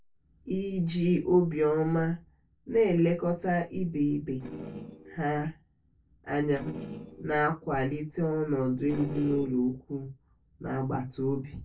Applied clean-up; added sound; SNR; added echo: neural separator model SepFormer DNS4.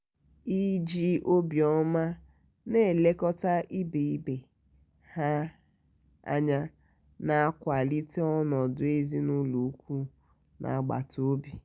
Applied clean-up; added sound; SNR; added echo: none; none; none; none.